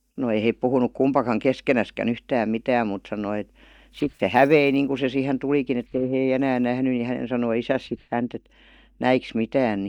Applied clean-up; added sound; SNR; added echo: neural mask model DeepFilterNet 3.